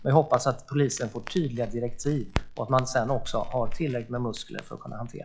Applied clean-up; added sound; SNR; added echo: classical method log-MMSE.